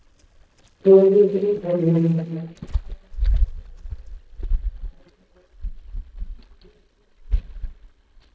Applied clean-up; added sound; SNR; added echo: neural mask model DeepFilterNet 3.